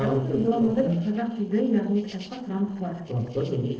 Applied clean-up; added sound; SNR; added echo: neural separator model SepFormer DNS4.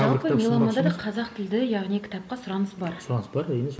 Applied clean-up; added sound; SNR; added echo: none; none; none; none.